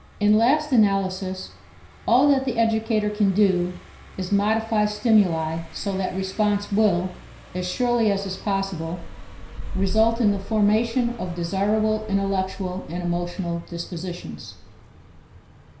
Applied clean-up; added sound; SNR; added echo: none; Car passing by; 13 dB; reverberation time 0.5 s.